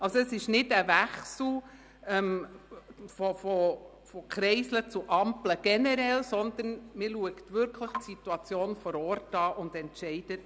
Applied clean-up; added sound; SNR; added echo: none; none; none; none.